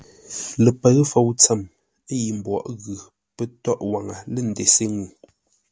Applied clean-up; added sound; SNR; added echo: none; none; none; none.